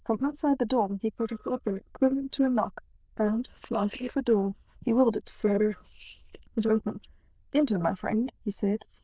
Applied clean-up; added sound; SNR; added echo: neural diffusion model UNIVERSE++.